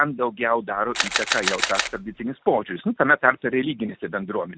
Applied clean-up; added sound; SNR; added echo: none; Camera; 2 dB; none.